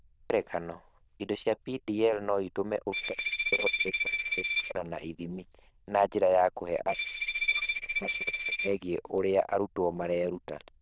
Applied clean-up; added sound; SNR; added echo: neural diffusion model UNIVERSE++.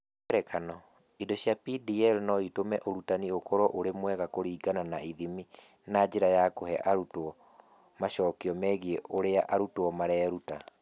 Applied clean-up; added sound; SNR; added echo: none; none; none; none.